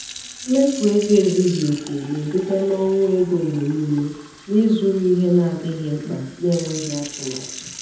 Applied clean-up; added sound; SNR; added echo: none; Fill (with liquid) / Sink (filling or washing); 17 dB; reverberation time 0.8 s.